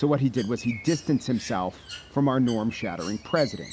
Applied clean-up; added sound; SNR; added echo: none; Bird; 16 dB; none.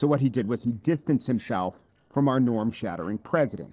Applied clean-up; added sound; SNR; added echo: neural separator model SepFormer DNS4.